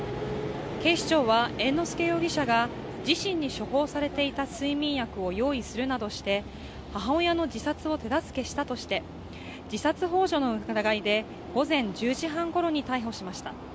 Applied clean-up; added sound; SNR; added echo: none; none; none; none.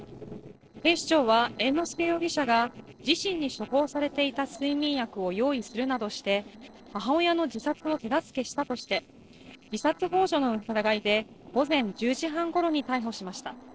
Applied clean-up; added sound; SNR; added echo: neural separator model SepFormer DNS4.